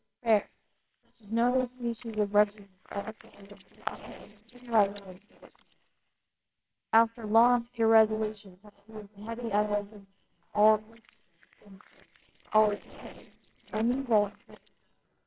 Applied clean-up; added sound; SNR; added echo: neural separator model SepFormer WHAMR!.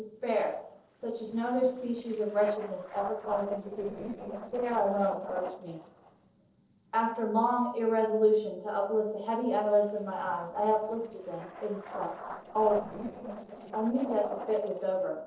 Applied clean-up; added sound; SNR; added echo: neural separator model SepFormer DNS4.